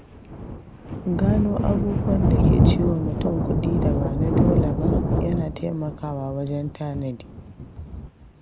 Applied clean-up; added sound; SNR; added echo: none; Thunder; -4 dB; none.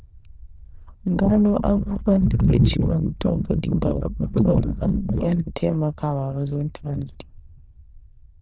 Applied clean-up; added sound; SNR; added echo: neural diffusion model UNIVERSE++.